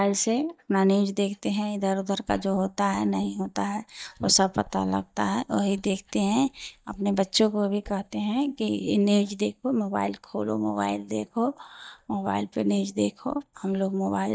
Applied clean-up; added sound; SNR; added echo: neural mask model DeepFilterNet 3.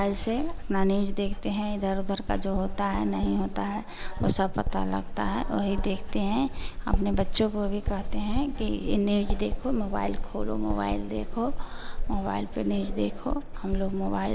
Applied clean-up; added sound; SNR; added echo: none; Writing; 1 dB; none.